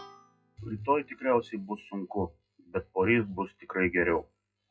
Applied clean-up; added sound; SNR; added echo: classical method WPE with log-MMSE.